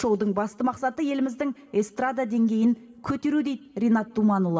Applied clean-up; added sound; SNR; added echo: none; none; none; reverberation time 1.0 s.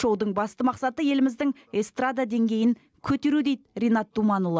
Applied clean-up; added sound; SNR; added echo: none; none; none; none.